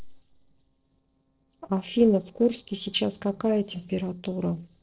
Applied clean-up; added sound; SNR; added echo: neural separator model SepFormer DNS4.